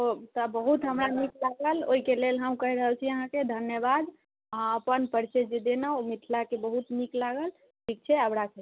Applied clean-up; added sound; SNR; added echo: none; none; none; none.